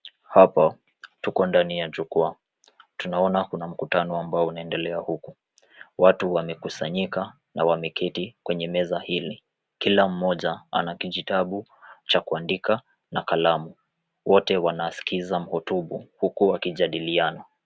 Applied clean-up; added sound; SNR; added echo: none; none; none; none.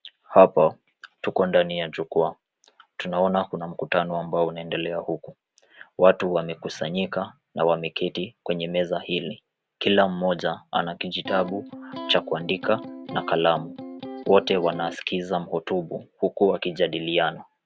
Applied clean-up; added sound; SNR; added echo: none; Electric guitar; 12 dB; none.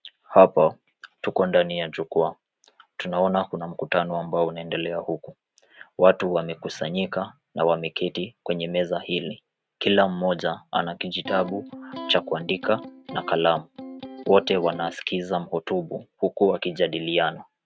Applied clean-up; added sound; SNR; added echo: neural mask model RNNoise.